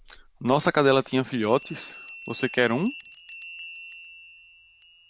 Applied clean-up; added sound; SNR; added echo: none; Bell; 18 dB; none.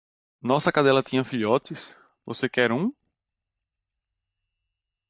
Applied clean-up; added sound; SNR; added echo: neural mask model DeepFilterNet 3.